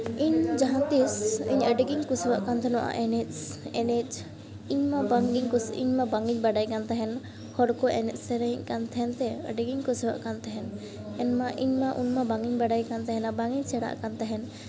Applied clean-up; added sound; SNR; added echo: none; none; none; none.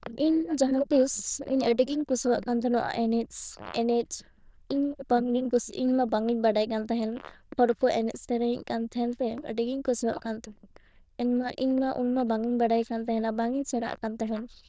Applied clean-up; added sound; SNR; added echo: neural diffusion model UNIVERSE++.